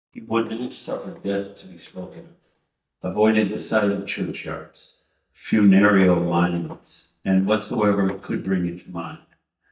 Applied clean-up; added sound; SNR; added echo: neural mask model DeepFilterNet 3.